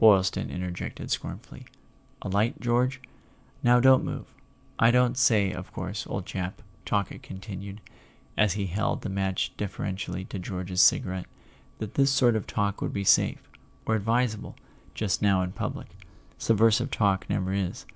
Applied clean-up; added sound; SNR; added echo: none; none; none; none.